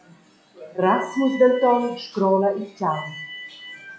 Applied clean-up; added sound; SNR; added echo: classical method log-MMSE.